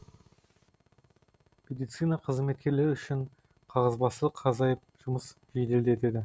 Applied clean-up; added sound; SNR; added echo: none; none; none; none.